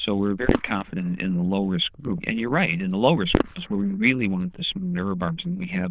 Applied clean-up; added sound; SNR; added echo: neural diffusion model UNIVERSE++.